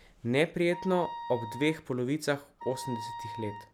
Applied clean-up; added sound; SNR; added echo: none; Wind instrument, woodwind instrument; 10 dB; none.